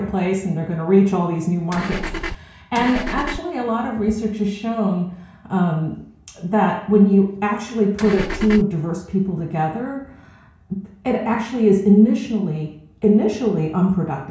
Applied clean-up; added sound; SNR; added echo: none; Engine / Car; 7 dB; reverberation time 0.6 s.